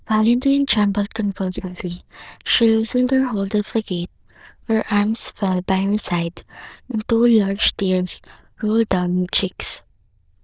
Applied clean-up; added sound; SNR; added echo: neural diffusion model UNIVERSE++.